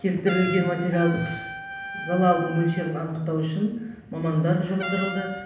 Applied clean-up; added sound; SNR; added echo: none; Trumpet; 11 dB; reverberation time 0.8 s.